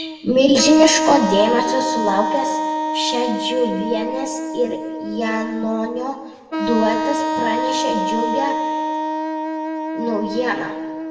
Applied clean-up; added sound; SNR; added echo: none; Wind instrument, woodwind instrument; 2 dB; reverberation time 1.2 s.